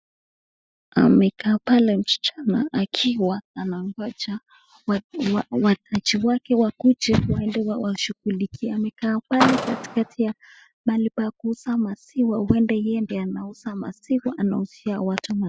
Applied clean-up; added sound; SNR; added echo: classical method spectral subtraction.